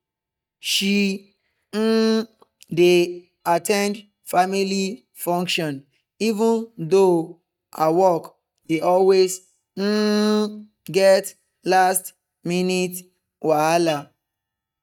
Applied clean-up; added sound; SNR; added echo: neural mask model DeepFilterNet 3.